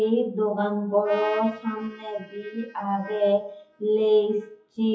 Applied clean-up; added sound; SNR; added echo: classical method WPE with log-MMSE.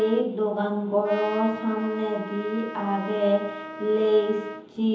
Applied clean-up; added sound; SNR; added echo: none; Trumpet; 13 dB; reverberation time 1.3 s.